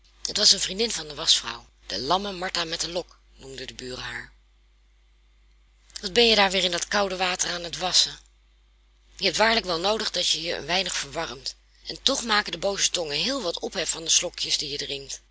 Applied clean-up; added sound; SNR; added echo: none; none; none; none.